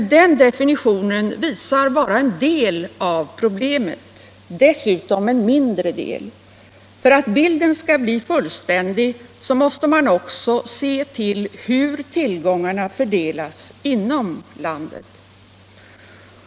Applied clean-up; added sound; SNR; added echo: none; none; none; none.